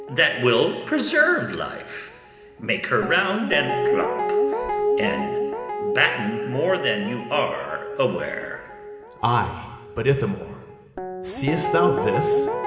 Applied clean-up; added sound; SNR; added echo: none; Guitar; 4 dB; reverberation time 1.7 s.